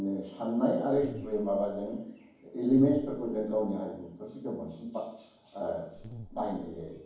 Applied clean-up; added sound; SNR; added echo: none; Buzz; 16 dB; reverberation time 1.2 s.